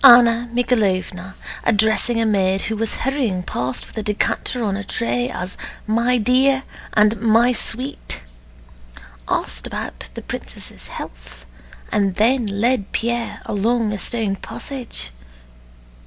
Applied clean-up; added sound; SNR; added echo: none; none; none; none.